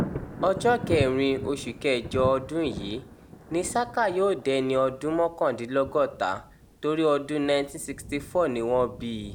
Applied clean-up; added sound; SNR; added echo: none; Thunder; 12 dB; none.